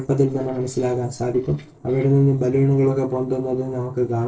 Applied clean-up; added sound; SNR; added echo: neural separator model SepFormer DNS4.